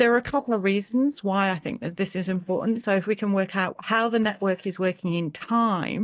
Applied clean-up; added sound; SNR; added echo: neural mask model DeepFilterNet 3.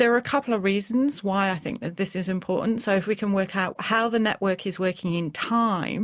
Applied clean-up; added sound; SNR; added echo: none; none; none; none.